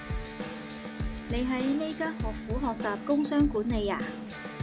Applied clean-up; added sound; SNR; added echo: none; Drum / Drum kit + Electric guitar; 4 dB; none.